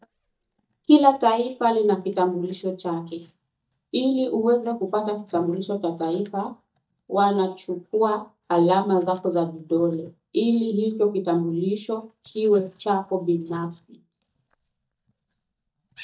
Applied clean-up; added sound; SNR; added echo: neural mask model DeepFilterNet 3.